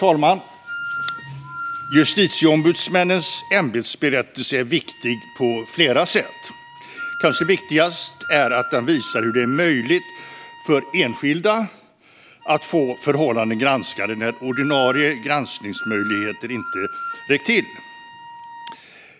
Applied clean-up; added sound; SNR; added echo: none; Wind instrument, woodwind instrument; 13 dB; none.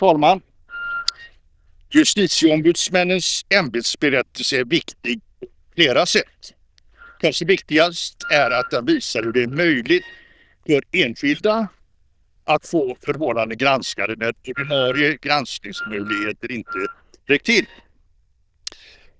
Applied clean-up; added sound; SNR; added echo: neural diffusion model UNIVERSE++.